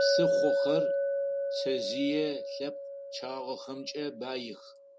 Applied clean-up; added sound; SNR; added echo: none; Chink, clink; -4 dB; none.